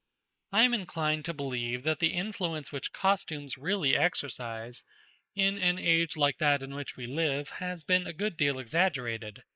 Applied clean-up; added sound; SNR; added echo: neural mask model Resemble Enhance denoiser.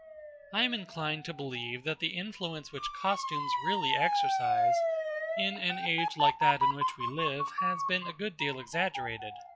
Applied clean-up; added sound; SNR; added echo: classical method log-MMSE.